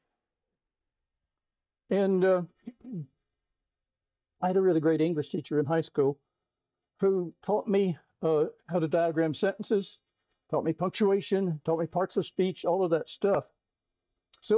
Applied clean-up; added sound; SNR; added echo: neural mask model DeepFilterNet 3.